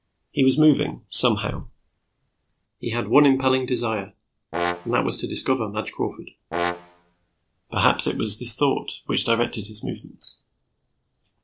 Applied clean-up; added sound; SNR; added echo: neural separator model SepFormer DNS4.